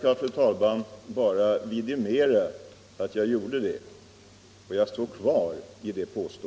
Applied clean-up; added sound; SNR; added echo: none; none; none; none.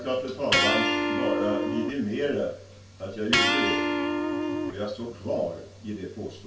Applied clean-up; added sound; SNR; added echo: none; Electric guitar; -3 dB; reverberation time 0.2 s.